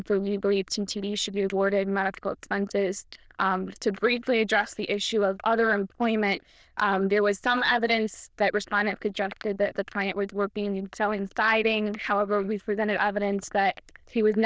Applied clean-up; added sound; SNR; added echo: neural diffusion model UNIVERSE++.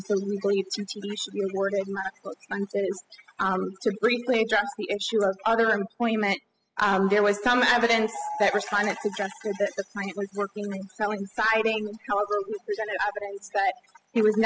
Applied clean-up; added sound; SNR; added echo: classical method spectral subtraction.